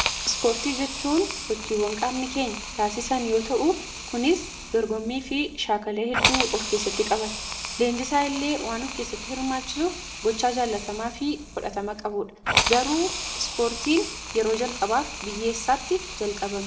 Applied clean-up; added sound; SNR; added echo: none; Hiss; 5 dB; reverberation time 1.0 s.